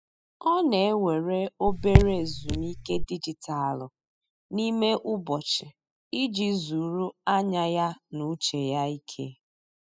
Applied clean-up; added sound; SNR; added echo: classical method spectral subtraction.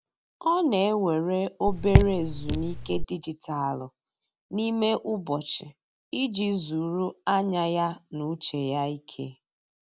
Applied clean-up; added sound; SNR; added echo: none; Raindrop / Drip; -4 dB; none.